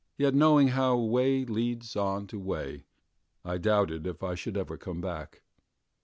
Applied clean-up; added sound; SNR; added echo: none; none; none; none.